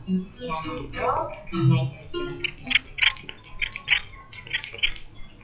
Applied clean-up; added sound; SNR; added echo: classical method WPE with log-MMSE.